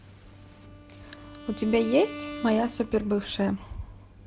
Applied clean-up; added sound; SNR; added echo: none; Bowed string instrument; 15 dB; none.